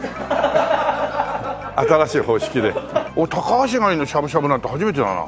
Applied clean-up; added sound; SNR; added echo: none; none; none; none.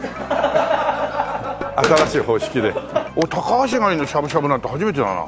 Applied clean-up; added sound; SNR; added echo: none; Tabla + Slam; 12 dB; none.